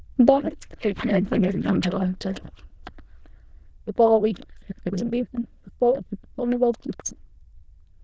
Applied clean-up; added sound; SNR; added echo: neural diffusion model UNIVERSE++.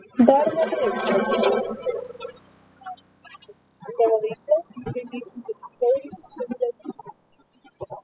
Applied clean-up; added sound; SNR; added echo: classical method spectral subtraction.